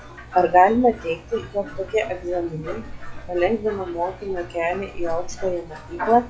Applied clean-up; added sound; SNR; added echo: classical method log-MMSE.